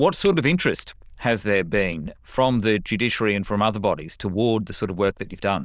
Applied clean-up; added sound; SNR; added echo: neural diffusion model UNIVERSE++.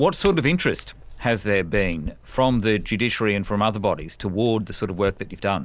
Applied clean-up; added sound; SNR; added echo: none; Hands; 15 dB; none.